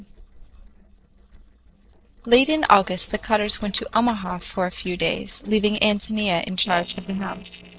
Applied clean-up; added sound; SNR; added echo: neural separator model SepFormer DNS4.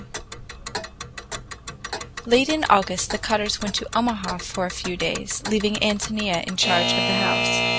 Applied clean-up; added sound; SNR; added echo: none; Alarm / Clock; 4 dB; none.